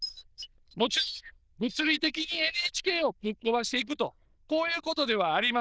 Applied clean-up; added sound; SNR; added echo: neural diffusion model UNIVERSE++.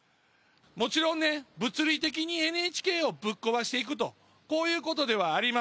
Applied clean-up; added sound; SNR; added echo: none; none; none; none.